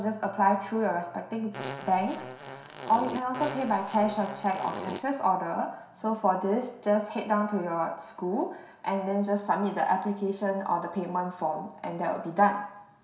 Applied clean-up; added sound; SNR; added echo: none; Fart; 10 dB; reverberation time 0.7 s.